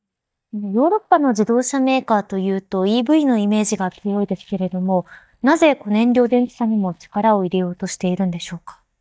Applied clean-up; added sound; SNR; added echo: neural mask model DeepFilterNet 3.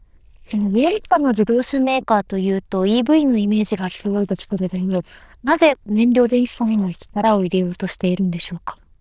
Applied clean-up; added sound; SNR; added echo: neural diffusion model UNIVERSE++.